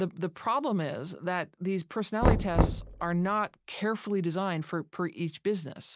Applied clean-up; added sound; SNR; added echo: none; Knock; 0 dB; none.